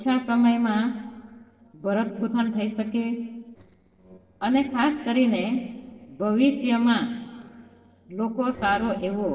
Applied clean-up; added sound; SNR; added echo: neural separator model SepFormer DNS4.